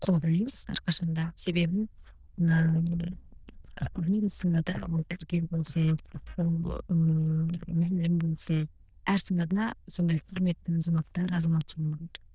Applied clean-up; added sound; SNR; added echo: neural diffusion model UNIVERSE++.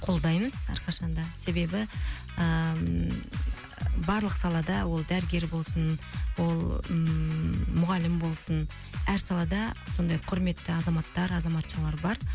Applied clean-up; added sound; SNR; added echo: none; none; none; none.